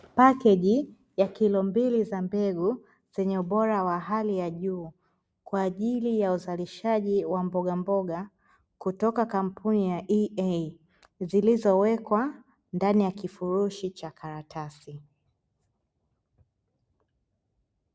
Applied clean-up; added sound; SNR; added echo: none; none; none; none.